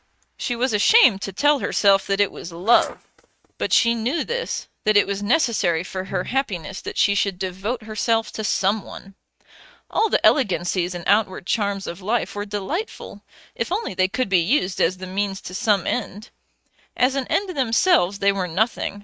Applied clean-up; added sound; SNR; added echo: neural mask model RNNoise.